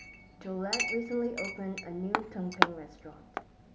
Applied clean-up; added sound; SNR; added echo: none; Chink, clink; -1 dB; none.